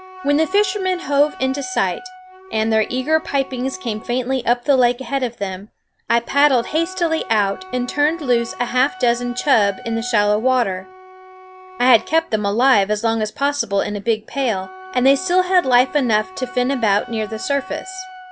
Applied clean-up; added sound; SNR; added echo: none; Wind instrument, woodwind instrument; 18 dB; none.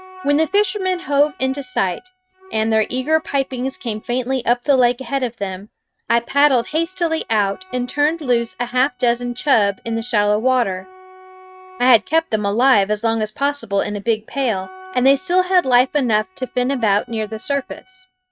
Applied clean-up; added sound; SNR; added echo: neural mask model RNNoise.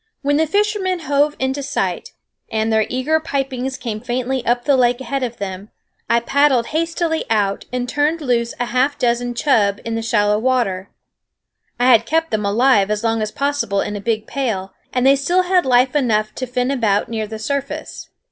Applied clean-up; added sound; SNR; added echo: none; none; none; none.